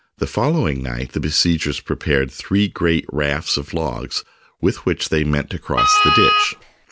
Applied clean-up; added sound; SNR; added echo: none; Wind instrument, woodwind instrument; -3 dB; none.